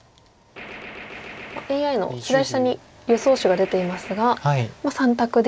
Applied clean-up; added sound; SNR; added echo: none; Gunshot, gunfire; 17 dB; none.